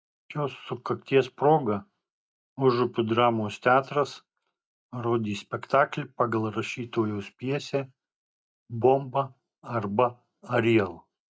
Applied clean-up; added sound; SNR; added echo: none; none; none; none.